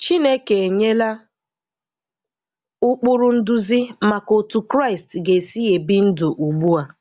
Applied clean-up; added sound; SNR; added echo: none; none; none; none.